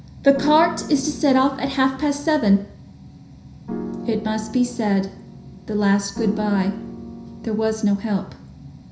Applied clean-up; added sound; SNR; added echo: none; Piano; 11 dB; reverberation time 0.5 s.